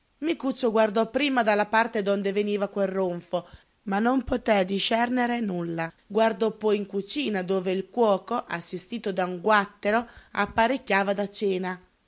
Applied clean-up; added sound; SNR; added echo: none; none; none; none.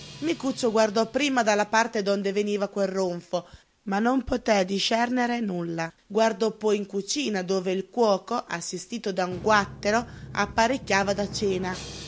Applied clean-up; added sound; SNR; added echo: none; Drum; 20 dB; none.